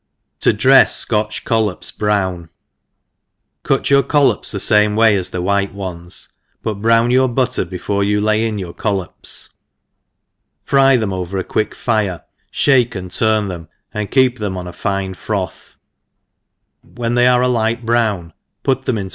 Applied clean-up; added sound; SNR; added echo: none; none; none; none.